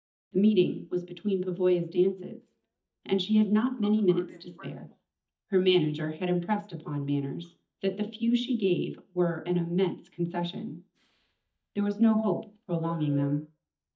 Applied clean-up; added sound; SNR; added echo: neural mask model DeepFilterNet 3.